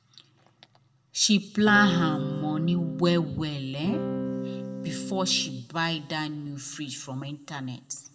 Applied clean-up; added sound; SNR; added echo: none; Electric guitar / Strum; 5 dB; reverberation time 1.5 s.